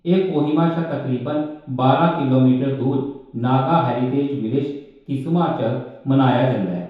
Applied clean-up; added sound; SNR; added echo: none; none; none; reverberation time 0.8 s.